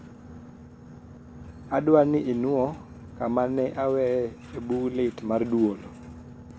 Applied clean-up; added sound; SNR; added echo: none; Boat, Water vehicle; 17 dB; none.